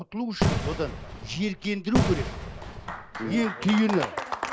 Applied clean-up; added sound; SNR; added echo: none; Fireworks; 2 dB; none.